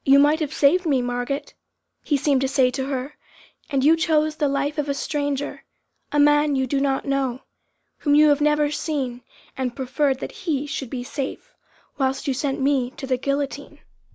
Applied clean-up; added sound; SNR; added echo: none; none; none; none.